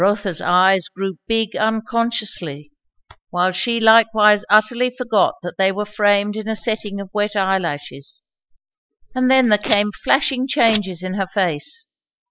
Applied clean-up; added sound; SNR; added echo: classical method spectral subtraction.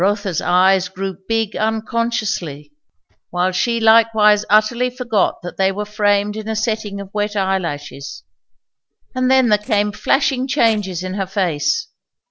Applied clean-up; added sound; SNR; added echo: neural separator model SepFormer DNS4.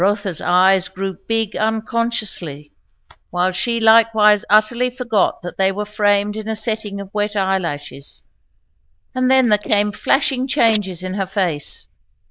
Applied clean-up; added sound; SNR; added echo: neural diffusion model UNIVERSE++.